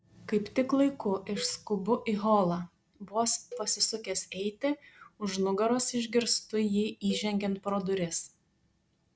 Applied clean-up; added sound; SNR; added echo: none; Cowbell; 20 dB; none.